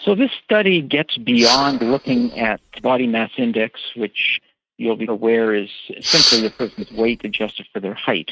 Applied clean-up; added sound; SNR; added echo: neural mask model RNNoise.